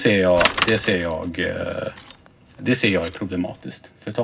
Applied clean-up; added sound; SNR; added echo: none; Bicycle; 8 dB; reverberation time 0.4 s.